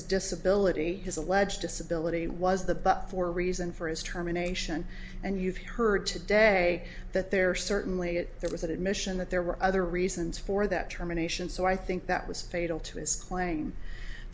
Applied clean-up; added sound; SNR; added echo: none; none; none; none.